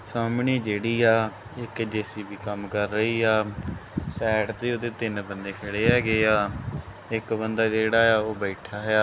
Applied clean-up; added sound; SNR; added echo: none; none; none; none.